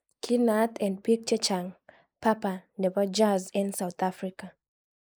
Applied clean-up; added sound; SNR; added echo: neural mask model Resemble Enhance denoiser.